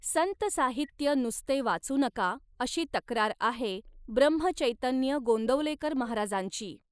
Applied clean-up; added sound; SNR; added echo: neural mask model Resemble Enhance denoiser.